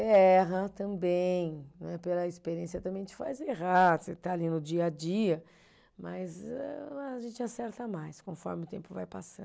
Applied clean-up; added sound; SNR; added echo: none; none; none; none.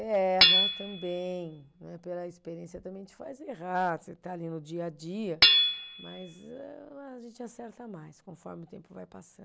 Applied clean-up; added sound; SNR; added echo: none; Hammer / Chink, clink; -4 dB; none.